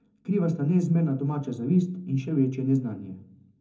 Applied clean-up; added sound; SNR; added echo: none; none; none; reverberation time 0.3 s.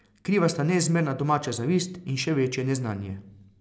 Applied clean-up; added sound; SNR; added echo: none; none; none; none.